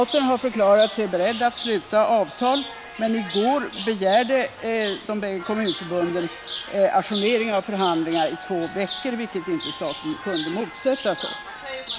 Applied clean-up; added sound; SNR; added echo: none; Chirp, tweet; 10 dB; none.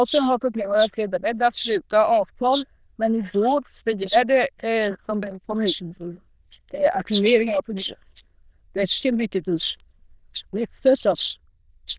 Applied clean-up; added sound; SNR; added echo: neural diffusion model UNIVERSE++.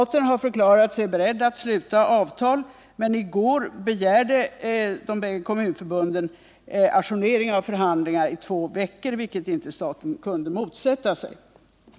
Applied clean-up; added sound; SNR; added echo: none; none; none; none.